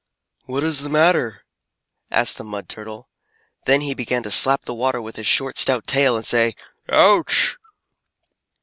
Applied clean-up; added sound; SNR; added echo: none; none; none; none.